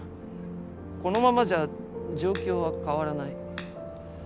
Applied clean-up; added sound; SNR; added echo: none; Crack; 18 dB; none.